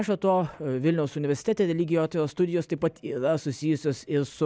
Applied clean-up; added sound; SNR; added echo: none; none; none; none.